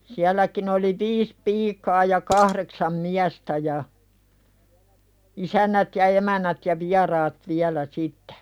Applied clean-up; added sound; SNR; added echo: none; Dishes, pots, and pans; 15 dB; none.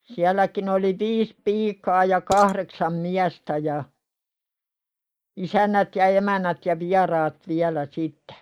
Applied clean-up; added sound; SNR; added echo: neural mask model Resemble Enhance denoiser.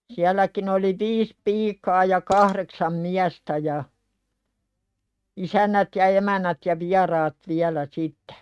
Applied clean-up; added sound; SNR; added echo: neural mask model RNNoise.